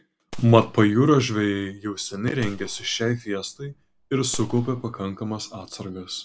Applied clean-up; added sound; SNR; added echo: none; Gunshot, gunfire; 17 dB; none.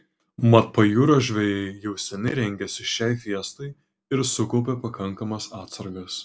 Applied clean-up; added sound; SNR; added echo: none; none; none; none.